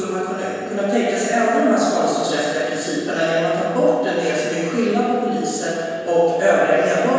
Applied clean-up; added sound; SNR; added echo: none; none; none; reverberation time 1.9 s.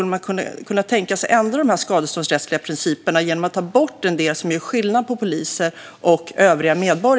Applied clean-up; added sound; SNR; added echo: none; none; none; none.